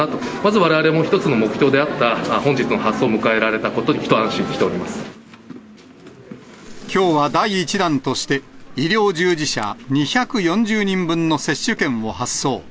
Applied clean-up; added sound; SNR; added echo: none; none; none; none.